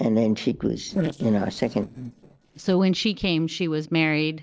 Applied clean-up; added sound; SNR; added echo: neural separator model SepFormer DNS4.